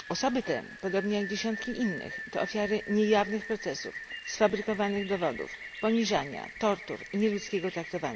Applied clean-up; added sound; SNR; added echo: none; Rain; 12 dB; none.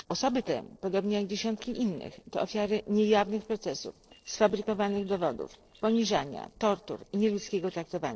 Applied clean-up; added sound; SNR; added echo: neural separator model SepFormer DNS4.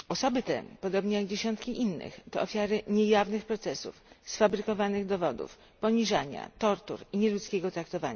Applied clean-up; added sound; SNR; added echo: none; none; none; none.